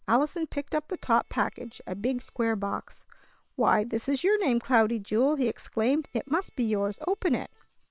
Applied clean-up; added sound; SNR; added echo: neural separator model SepFormer WHAM!.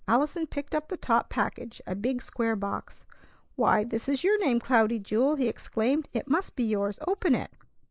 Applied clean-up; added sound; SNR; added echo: neural mask model Resemble Enhance denoiser.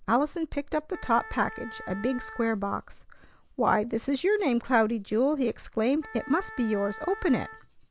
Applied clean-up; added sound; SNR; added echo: none; Wind instrument, woodwind instrument; 16 dB; none.